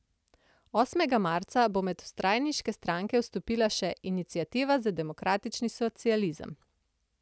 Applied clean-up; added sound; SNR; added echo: none; none; none; none.